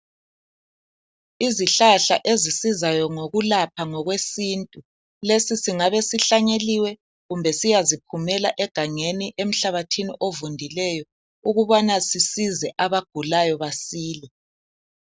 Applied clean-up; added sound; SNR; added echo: none; none; none; none.